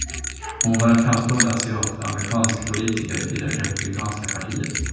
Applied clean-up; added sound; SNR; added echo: none; Bell; 6 dB; reverberation time 1.2 s.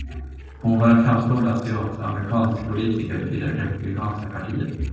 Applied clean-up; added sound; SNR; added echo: neural separator model SepFormer DNS4.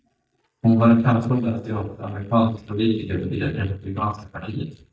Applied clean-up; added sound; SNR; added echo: neural mask model DeepFilterNet 3.